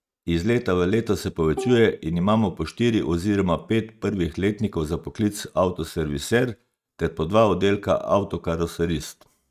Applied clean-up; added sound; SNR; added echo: neural mask model RNNoise.